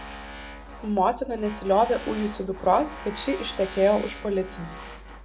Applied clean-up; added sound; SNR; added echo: none; Tools; 13 dB; reverberation time 0.6 s.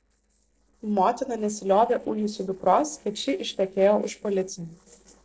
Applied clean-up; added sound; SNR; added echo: neural separator model SepFormer DNS4.